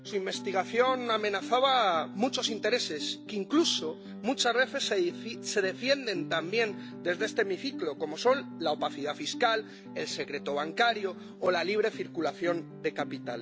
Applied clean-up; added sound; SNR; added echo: none; Guitar; 13 dB; none.